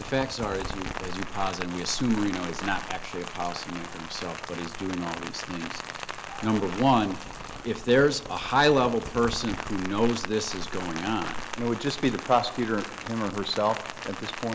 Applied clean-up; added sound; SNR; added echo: none; Rain; 8 dB; none.